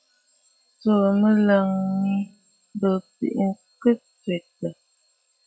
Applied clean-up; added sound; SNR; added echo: classical method log-MMSE.